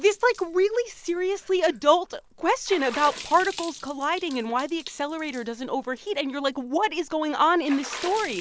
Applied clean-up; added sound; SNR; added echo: none; Water / Splash, splatter; 17 dB; none.